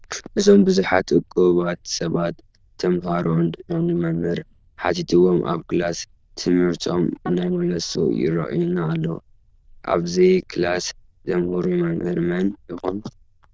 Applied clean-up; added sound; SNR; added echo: neural diffusion model UNIVERSE++.